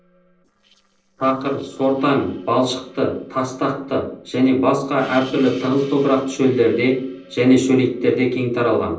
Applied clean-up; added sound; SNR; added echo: neural separator model SepFormer DNS4.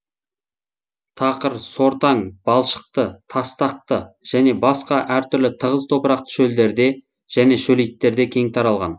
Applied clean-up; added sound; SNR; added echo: none; none; none; none.